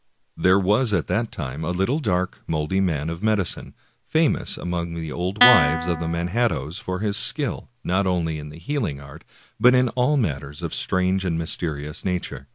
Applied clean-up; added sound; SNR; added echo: none; Guitar; -3 dB; none.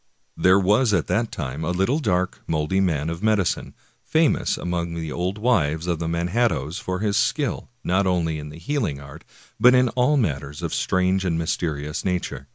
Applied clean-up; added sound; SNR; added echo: none; none; none; none.